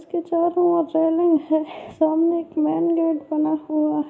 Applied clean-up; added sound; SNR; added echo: none; none; none; reverberation time 0.9 s.